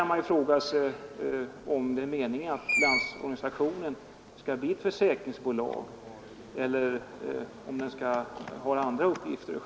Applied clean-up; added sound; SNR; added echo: none; Screech; 5 dB; none.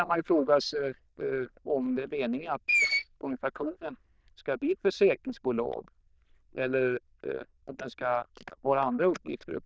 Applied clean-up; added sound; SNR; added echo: neural diffusion model UNIVERSE++.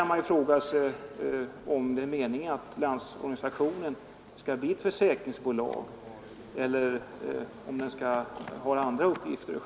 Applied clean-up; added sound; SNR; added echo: none; none; none; none.